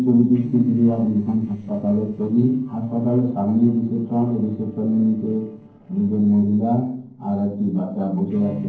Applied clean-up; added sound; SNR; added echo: neural separator model SepFormer DNS4.